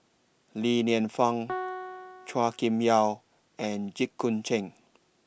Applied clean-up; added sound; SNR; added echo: none; Piano; 13 dB; none.